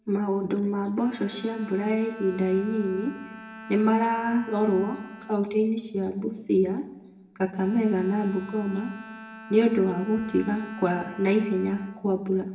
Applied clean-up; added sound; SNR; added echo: none; Bowed string instrument; 18 dB; reverberation time 0.7 s.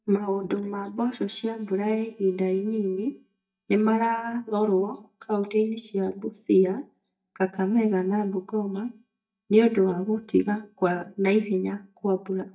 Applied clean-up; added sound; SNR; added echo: neural mask model DeepFilterNet 3.